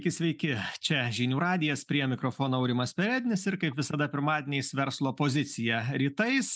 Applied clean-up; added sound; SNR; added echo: none; none; none; none.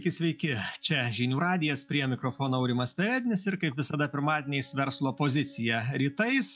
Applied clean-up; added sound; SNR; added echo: classical method log-MMSE.